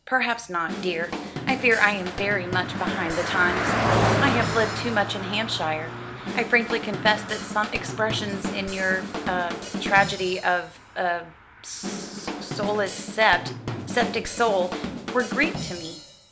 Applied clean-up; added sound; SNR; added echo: none; Drum / Drum kit + Car passing by; 4 dB; none.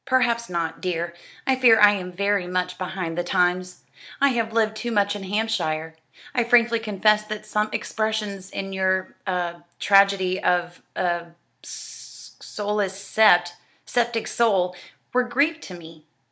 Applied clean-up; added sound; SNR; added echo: none; none; none; none.